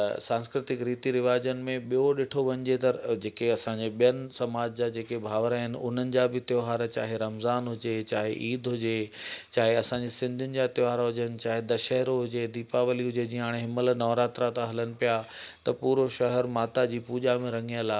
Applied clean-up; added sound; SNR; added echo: none; none; none; none.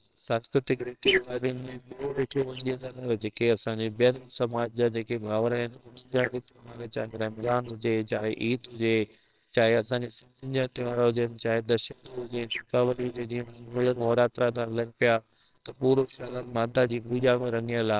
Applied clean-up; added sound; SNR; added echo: neural separator model SepFormer WHAMR!.